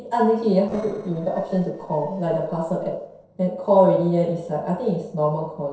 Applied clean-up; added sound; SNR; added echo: neural separator model SepFormer DNS4.